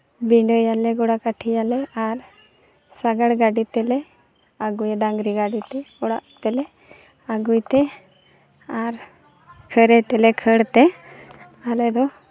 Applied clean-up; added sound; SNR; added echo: none; none; none; none.